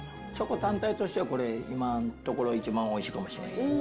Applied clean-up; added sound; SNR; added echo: none; none; none; none.